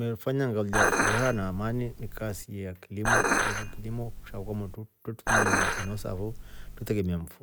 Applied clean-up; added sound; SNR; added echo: none; Dishes, pots, and pans; -3 dB; none.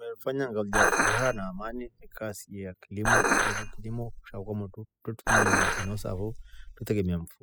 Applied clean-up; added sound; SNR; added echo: classical method spectral subtraction.